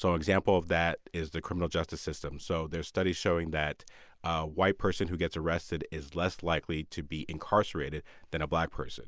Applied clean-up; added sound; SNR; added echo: none; none; none; none.